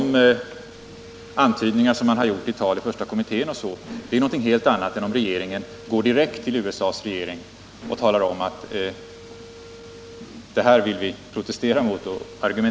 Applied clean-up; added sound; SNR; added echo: none; Mechanisms; 20 dB; none.